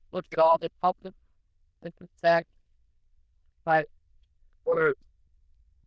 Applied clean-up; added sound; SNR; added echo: neural diffusion model UNIVERSE++.